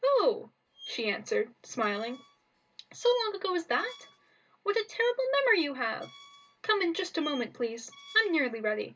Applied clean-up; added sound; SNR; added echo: none; Squeak; 20 dB; reverberation time 0.2 s.